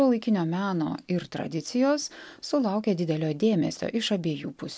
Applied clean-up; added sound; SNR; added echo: none; none; none; none.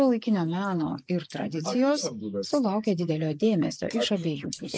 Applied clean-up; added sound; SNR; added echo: neural mask model Resemble Enhance denoiser.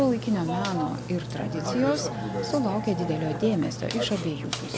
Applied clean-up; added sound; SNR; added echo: none; Burping, eructation; 4 dB; none.